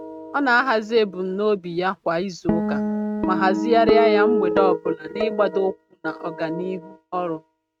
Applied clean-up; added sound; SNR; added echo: neural mask model RNNoise.